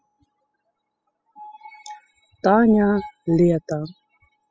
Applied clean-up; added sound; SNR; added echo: classical method spectral subtraction.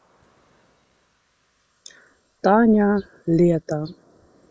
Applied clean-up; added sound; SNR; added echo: neural mask model Resemble Enhance denoiser.